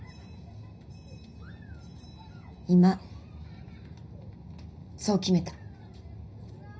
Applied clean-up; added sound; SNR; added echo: none; none; none; reverberation time 0.5 s.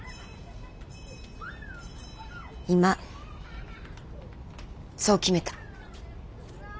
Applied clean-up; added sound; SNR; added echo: none; none; none; none.